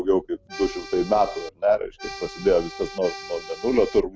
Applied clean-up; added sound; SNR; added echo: none; Accordion; 14 dB; none.